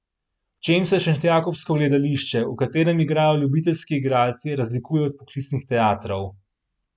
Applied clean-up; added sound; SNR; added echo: none; none; none; none.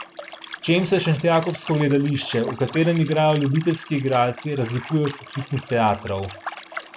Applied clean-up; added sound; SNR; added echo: none; Liquid; 15 dB; none.